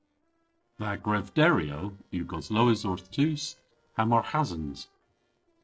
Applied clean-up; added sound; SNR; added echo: neural separator model SepFormer DNS4.